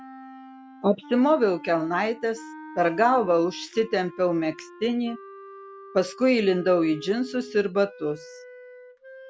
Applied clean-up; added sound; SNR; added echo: none; Wind instrument, woodwind instrument; 18 dB; none.